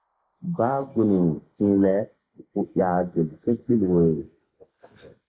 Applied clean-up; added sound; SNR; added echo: neural mask model Resemble Enhance denoiser.